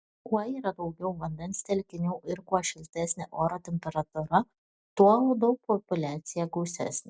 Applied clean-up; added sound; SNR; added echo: none; none; none; none.